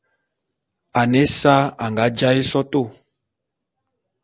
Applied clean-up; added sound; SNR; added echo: none; none; none; none.